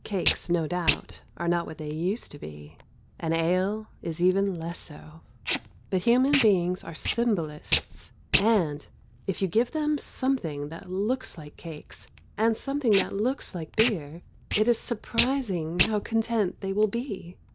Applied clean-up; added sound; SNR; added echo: none; Packing tape, duct tape; 8 dB; none.